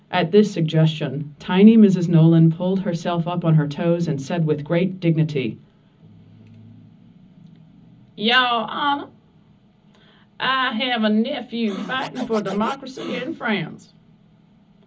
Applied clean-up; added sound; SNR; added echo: none; Scratching (performance technique); 15 dB; reverberation time 0.4 s.